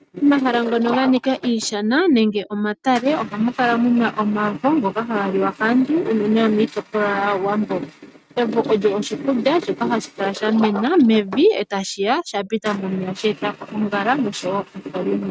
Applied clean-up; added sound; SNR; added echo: neural mask model RNNoise.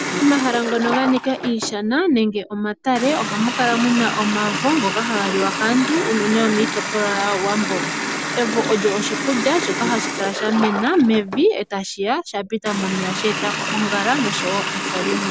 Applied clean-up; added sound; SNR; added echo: none; Water tap, faucet; 4 dB; none.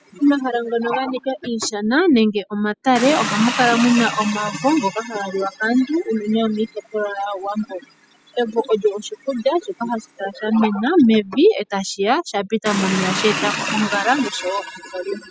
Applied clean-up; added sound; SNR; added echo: classical method spectral subtraction.